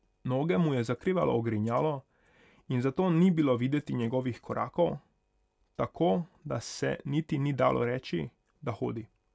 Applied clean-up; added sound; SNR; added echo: none; none; none; none.